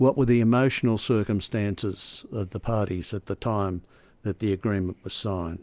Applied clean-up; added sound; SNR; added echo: none; none; none; none.